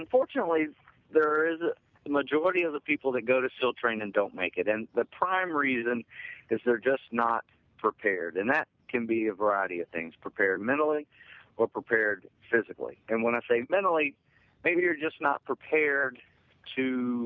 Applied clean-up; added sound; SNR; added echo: none; none; none; none.